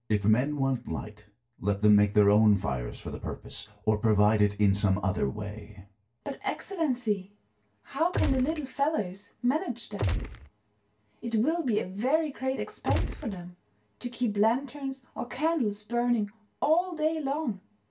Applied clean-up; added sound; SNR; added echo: none; Gunshot, gunfire; 1 dB; reverberation time 0.2 s.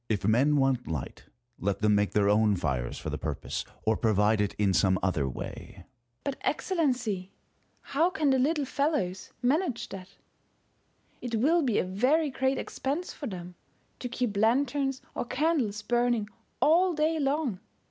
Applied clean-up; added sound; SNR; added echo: none; none; none; none.